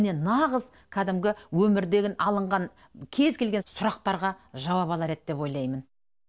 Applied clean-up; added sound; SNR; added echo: none; none; none; none.